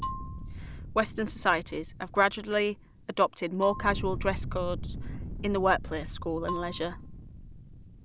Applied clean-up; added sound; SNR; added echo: none; Fire + Marimba, xylophone; 7 dB; none.